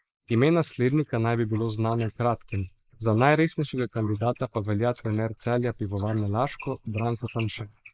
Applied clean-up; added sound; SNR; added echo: neural mask model Resemble Enhance denoiser.